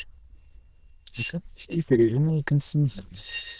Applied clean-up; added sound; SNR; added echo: neural diffusion model UNIVERSE++.